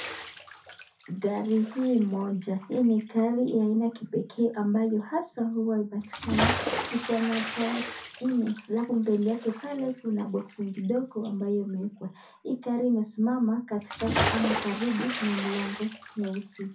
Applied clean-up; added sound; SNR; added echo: none; Bathtub (filling or washing) / Splash, splatter; 8 dB; reverberation time 0.3 s.